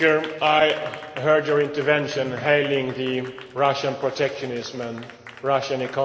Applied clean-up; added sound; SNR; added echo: none; Applause; 19 dB; reverberation time 2.5 s.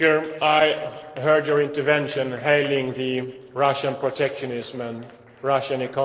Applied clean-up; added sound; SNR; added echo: neural separator model SepFormer DNS4.